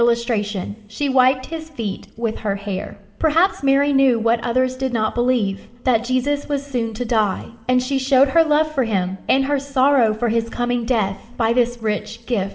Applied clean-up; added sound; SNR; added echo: none; none; none; reverberation time 1.6 s.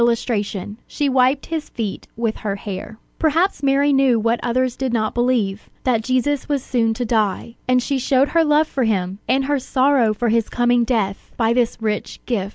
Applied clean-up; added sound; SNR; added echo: none; none; none; none.